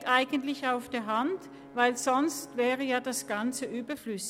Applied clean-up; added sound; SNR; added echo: none; Brass instrument; 19 dB; none.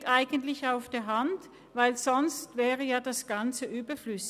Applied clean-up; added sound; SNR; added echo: none; none; none; none.